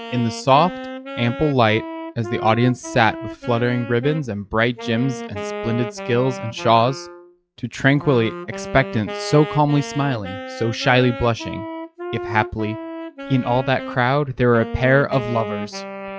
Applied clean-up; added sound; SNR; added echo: classical method log-MMSE.